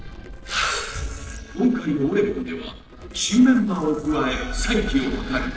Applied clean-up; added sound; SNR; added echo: neural separator model SepFormer DNS4.